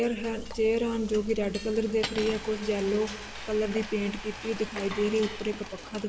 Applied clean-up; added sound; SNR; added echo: none; Cutlery, silverware + Frying (food); 10 dB; none.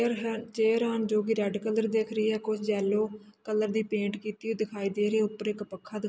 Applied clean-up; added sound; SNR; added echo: none; none; none; none.